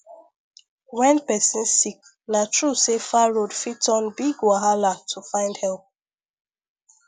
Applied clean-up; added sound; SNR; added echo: none; none; none; none.